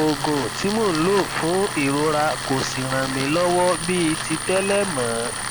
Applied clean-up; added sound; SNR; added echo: none; Tools; 6 dB; none.